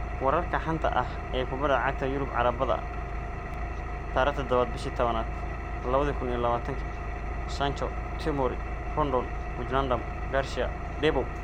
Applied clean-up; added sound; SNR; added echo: none; Engine; 3 dB; none.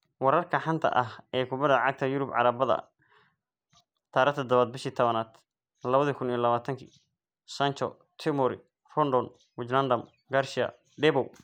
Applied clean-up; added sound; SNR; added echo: none; none; none; none.